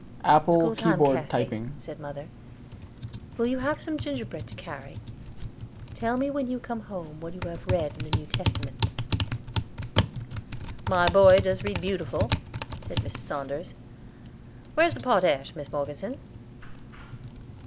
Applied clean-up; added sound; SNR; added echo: none; Typing; 1 dB; none.